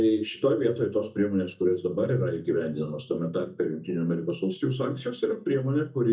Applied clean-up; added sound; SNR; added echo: neural mask model DeepFilterNet 3.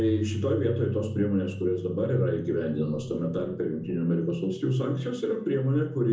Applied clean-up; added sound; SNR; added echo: none; Keyboard (musical); 11 dB; reverberation time 0.6 s.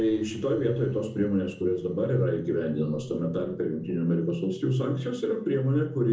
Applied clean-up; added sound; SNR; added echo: neural separator model SepFormer DNS4.